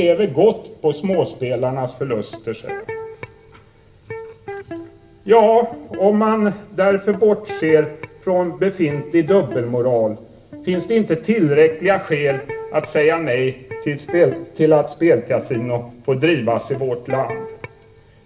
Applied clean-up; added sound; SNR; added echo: none; Electric guitar; 17 dB; reverberation time 0.7 s.